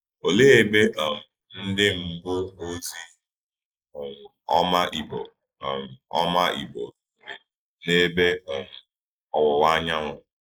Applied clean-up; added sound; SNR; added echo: neural mask model Resemble Enhance denoiser.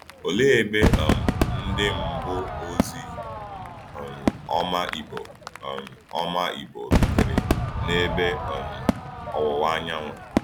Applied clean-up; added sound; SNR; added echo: none; Crowd / Fireworks; -1 dB; none.